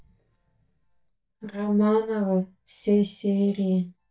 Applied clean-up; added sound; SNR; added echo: neural mask model DeepFilterNet 3.